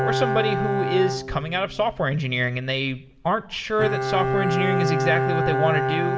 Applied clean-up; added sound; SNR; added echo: none; Bowed string instrument; 1 dB; reverberation time 0.6 s.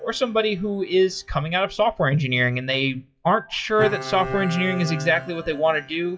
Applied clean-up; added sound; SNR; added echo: classical method WPE with log-MMSE.